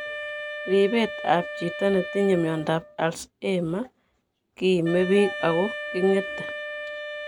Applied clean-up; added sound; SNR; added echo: none; Wind instrument, woodwind instrument; 10 dB; none.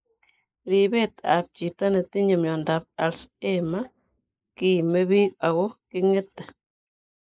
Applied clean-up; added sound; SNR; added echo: neural mask model Resemble Enhance denoiser.